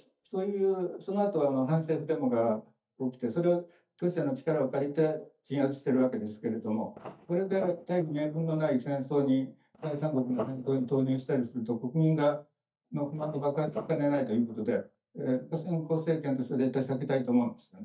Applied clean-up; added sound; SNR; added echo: neural mask model DeepFilterNet 3.